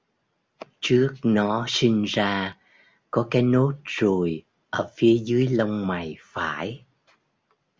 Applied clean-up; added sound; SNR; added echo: none; none; none; none.